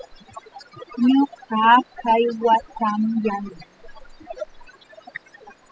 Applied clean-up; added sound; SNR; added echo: classical method spectral subtraction.